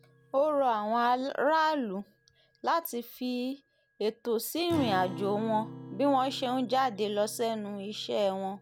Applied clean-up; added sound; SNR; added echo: none; Acoustic guitar; 16 dB; none.